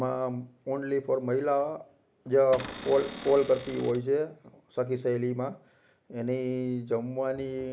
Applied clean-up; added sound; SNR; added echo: none; Cupboard open or close / Door; 12 dB; none.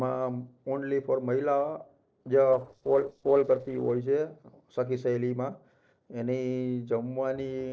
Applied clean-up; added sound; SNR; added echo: neural separator model SepFormer DNS4.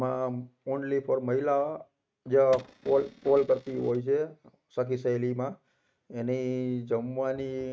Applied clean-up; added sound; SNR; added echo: neural mask model RNNoise.